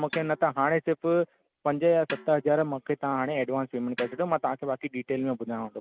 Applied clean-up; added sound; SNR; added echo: none; Snare drum; 19 dB; none.